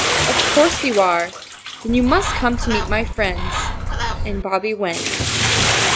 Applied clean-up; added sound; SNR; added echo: none; Bathtub (filling or washing) + Bird; 0 dB; none.